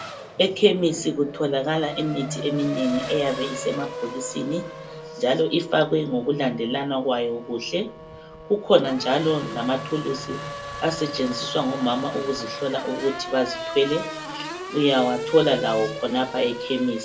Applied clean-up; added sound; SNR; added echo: none; Race car, auto racing / Accelerating, revving, vroom; 10 dB; reverberation time 0.2 s.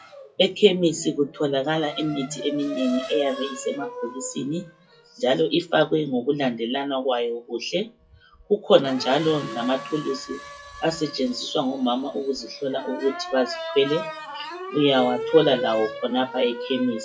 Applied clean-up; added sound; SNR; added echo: classical method WPE with log-MMSE.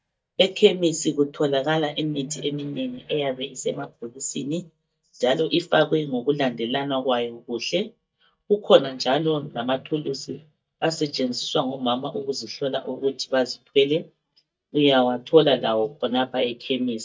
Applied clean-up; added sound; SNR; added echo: neural mask model DeepFilterNet 3.